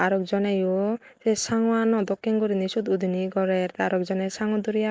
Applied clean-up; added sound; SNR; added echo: neural mask model Resemble Enhance denoiser.